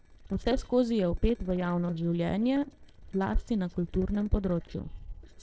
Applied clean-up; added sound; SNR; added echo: neural separator model SepFormer DNS4.